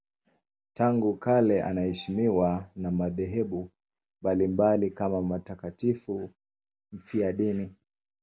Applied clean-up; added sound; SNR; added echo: none; none; none; none.